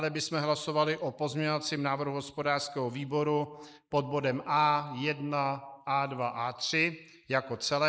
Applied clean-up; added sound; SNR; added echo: neural mask model Resemble Enhance denoiser.